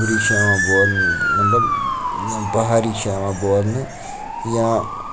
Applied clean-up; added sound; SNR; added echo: none; Motor vehicle (road) / Siren; 1 dB; none.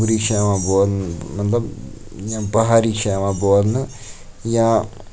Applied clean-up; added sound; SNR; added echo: none; none; none; none.